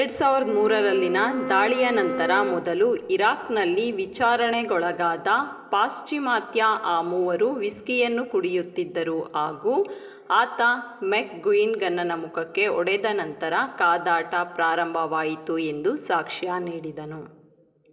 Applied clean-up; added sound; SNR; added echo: none; Wind instrument, woodwind instrument; 7 dB; reverberation time 1.2 s.